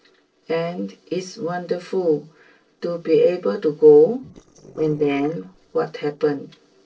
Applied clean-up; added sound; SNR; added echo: neural separator model SepFormer DNS4.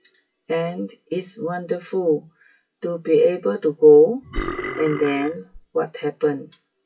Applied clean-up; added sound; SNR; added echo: classical method WPE with log-MMSE.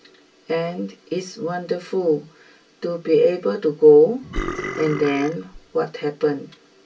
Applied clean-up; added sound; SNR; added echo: none; Burping, eructation; 8 dB; reverberation time 0.2 s.